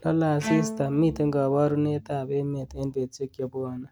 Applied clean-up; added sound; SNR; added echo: none; Bowed string instrument; 11 dB; none.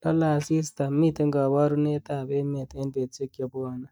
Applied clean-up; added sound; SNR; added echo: neural mask model DeepFilterNet 3.